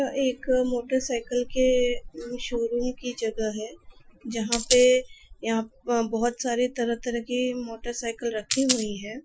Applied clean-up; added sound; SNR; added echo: classical method Wiener filter.